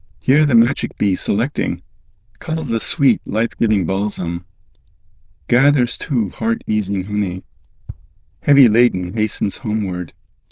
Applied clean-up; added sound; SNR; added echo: neural diffusion model UNIVERSE++.